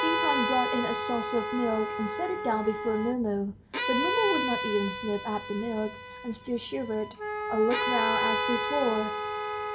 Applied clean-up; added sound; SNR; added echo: none; Bowed string instrument + Wind instrument, woodwind instrument; 1 dB; none.